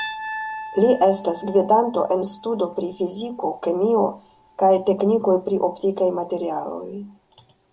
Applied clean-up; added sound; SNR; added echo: none; Piano; 17 dB; none.